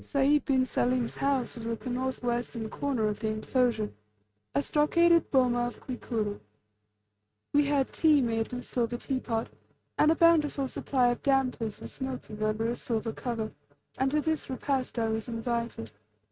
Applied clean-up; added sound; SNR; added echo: neural mask model RNNoise.